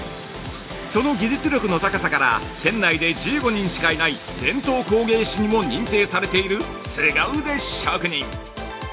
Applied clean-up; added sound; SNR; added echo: none; none; none; none.